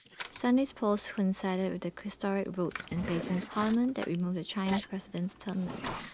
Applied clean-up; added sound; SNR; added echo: neural mask model Resemble Enhance denoiser.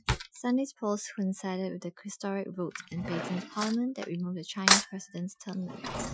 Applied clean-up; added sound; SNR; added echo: classical method Wiener filter.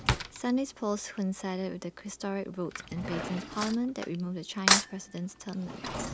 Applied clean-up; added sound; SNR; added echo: none; Cutlery, silverware / Drawer open or close; 1 dB; none.